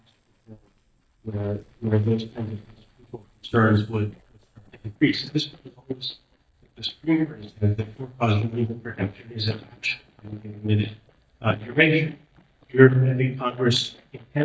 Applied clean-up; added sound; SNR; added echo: neural mask model DeepFilterNet 3.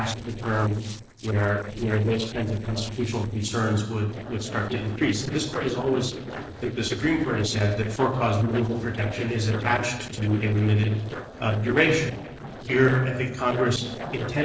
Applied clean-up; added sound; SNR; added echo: neural separator model SepFormer DNS4.